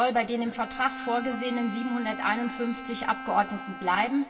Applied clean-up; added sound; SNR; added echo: none; Bowed string instrument; 10 dB; reverberation time 1.7 s.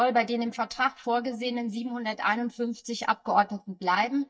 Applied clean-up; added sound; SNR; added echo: neural mask model DeepFilterNet 3.